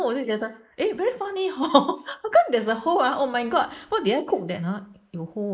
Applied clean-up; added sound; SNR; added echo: neural mask model Resemble Enhance denoiser.